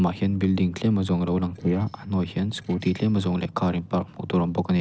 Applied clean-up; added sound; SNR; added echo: neural separator model SepFormer DNS4.